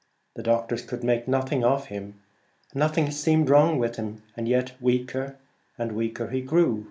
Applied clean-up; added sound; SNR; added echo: none; none; none; none.